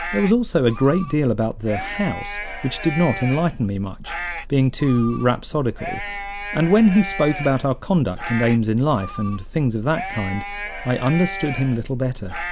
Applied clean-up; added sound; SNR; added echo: none; Livestock, farm animals, working animals; 12 dB; none.